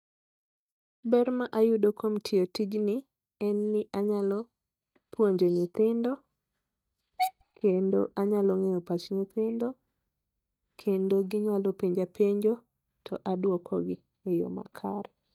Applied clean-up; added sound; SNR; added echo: neural mask model DeepFilterNet 3.